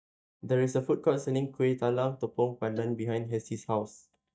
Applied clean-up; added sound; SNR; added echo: neural mask model DeepFilterNet 3.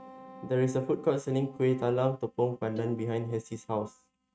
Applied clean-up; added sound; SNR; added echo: neural mask model RNNoise.